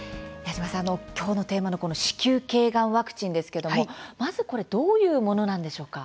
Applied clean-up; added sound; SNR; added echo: none; none; none; none.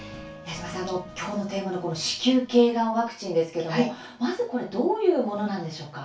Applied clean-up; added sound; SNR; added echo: none; none; none; reverberation time 0.2 s.